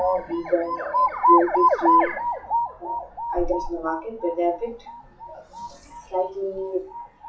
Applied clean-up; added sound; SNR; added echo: classical method WPE with log-MMSE.